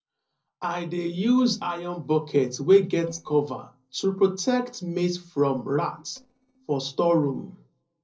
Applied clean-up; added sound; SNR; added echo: neural separator model SepFormer DNS4.